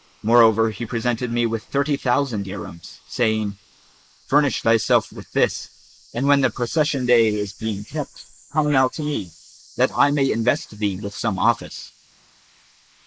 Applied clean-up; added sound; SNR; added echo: neural mask model Resemble Enhance denoiser.